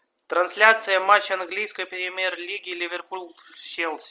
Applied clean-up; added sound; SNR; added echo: none; none; none; none.